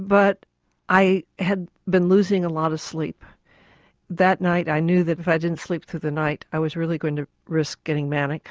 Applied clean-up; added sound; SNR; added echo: none; none; none; none.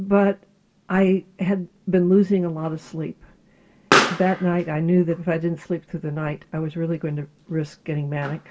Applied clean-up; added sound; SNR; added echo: none; Explosion; 8 dB; reverberation time 0.2 s.